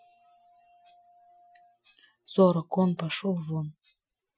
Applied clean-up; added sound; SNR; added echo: classical method Wiener filter.